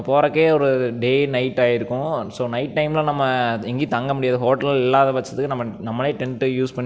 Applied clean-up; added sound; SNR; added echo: none; none; none; none.